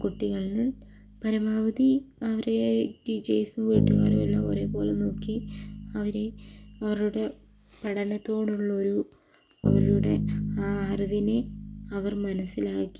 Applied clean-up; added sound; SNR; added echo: none; Bass guitar; 3 dB; none.